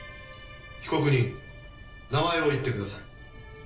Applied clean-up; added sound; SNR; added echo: none; Bird vocalization, bird call, bird song; 18 dB; reverberation time 0.2 s.